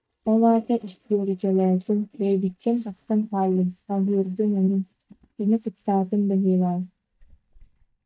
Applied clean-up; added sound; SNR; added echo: neural mask model DeepFilterNet 3.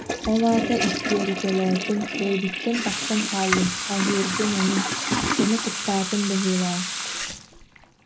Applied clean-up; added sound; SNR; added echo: none; Toilet flush / Water tap, faucet; 2 dB; reverberation time 0.4 s.